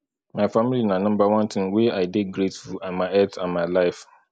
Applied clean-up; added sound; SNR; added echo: none; none; none; none.